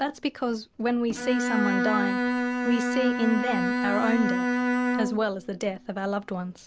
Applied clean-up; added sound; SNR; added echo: none; Bowed string instrument; 0 dB; none.